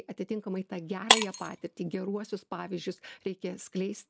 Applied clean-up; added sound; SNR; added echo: none; Shatter; -3 dB; none.